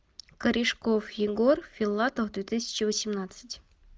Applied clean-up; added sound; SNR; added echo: none; none; none; none.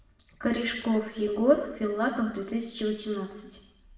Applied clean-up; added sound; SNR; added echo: none; none; none; reverberation time 0.9 s.